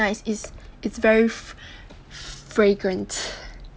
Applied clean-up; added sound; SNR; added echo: none; none; none; none.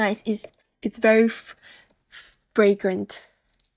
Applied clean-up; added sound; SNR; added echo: neural mask model DeepFilterNet 3.